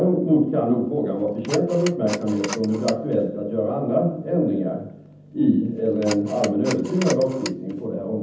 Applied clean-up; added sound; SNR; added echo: none; Telephone; 16 dB; reverberation time 0.8 s.